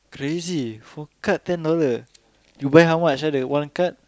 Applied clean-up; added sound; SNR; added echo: none; none; none; none.